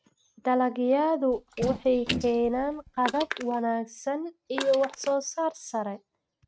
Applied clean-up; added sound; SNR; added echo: neural mask model RNNoise.